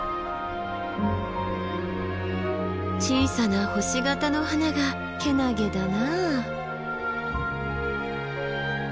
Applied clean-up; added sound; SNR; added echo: none; none; none; none.